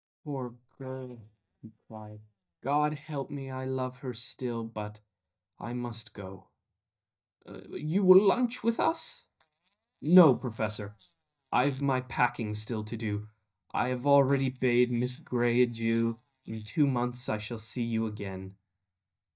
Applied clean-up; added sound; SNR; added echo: neural mask model DeepFilterNet 3.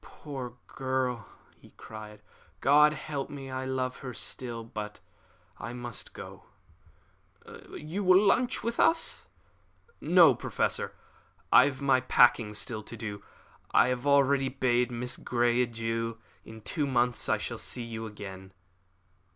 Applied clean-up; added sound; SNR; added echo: none; none; none; none.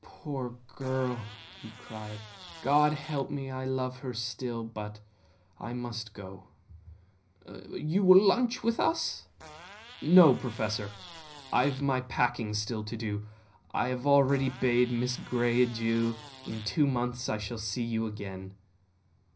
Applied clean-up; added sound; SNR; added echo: none; Fart; 19 dB; reverberation time 0.5 s.